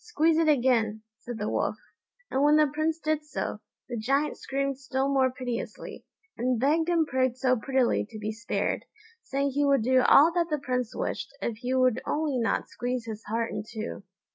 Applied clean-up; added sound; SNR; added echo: none; none; none; none.